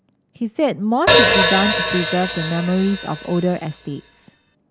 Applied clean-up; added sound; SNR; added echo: none; Hi-hat; -1 dB; none.